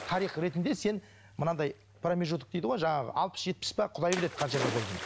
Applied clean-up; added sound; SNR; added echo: none; Splash, splatter; 11 dB; none.